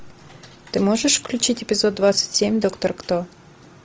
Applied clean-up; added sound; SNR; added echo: none; none; none; none.